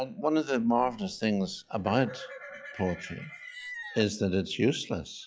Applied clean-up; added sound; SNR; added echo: classical method log-MMSE.